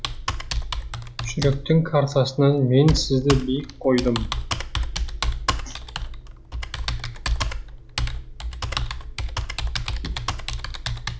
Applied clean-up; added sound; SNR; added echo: none; Computer keyboard; 3 dB; none.